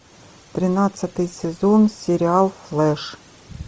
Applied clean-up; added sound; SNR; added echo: none; none; none; none.